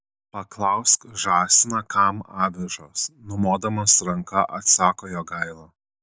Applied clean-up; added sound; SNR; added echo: none; none; none; none.